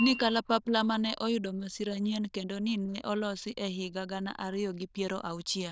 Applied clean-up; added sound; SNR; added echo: neural diffusion model UNIVERSE++.